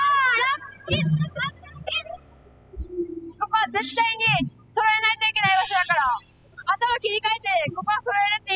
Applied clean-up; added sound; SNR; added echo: classical method spectral subtraction.